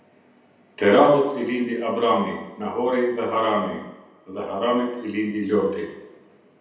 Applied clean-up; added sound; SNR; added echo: none; none; none; reverberation time 0.9 s.